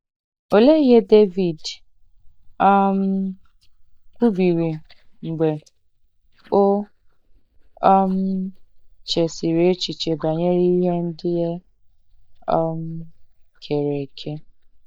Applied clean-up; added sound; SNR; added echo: neural mask model DeepFilterNet 3.